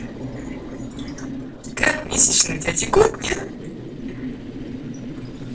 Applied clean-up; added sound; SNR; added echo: neural separator model SepFormer DNS4.